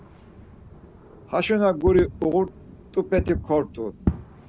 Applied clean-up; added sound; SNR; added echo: none; Fireworks; 8 dB; none.